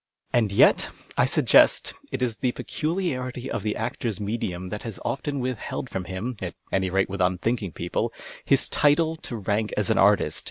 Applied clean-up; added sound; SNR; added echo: none; none; none; none.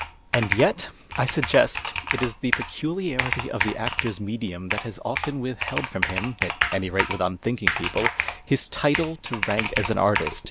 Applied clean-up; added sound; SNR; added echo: none; Computer keyboard; 3 dB; none.